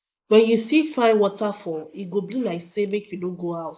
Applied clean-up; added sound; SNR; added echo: neural mask model Resemble Enhance denoiser.